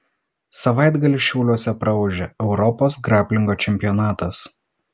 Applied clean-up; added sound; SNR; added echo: none; none; none; none.